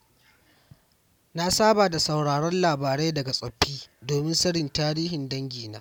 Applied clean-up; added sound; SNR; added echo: none; none; none; none.